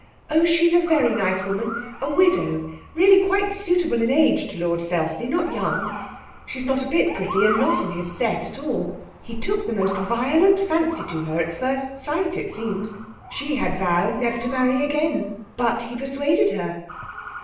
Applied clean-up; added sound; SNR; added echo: none; Motor vehicle (road) / Siren; 13 dB; reverberation time 0.7 s.